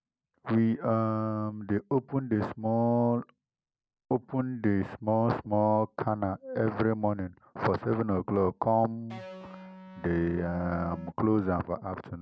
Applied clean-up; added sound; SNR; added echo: none; Electric guitar; 15 dB; none.